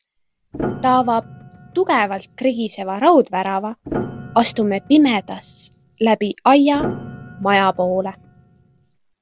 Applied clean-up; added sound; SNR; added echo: none; Piano; 13 dB; none.